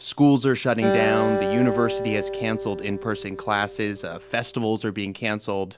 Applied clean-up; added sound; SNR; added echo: none; Acoustic guitar; 5 dB; none.